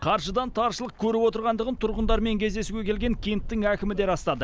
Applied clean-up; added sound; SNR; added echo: none; none; none; none.